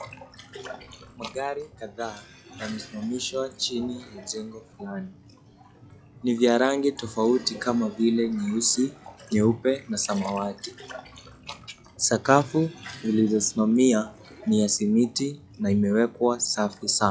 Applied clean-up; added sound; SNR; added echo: classical method log-MMSE.